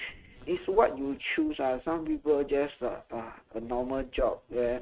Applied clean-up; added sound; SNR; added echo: neural mask model RNNoise.